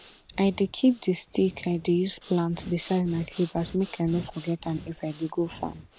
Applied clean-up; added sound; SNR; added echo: none; Breathing; 18 dB; none.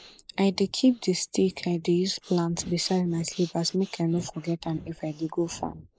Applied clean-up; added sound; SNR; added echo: neural mask model Resemble Enhance denoiser.